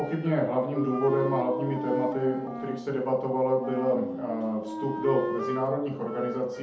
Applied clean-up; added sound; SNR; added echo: none; Wind instrument, woodwind instrument; 7 dB; reverberation time 0.6 s.